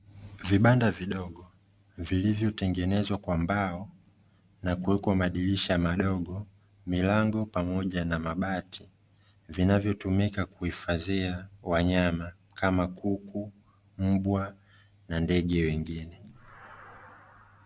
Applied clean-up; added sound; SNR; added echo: none; none; none; none.